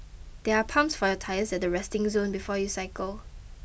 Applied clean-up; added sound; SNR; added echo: none; none; none; none.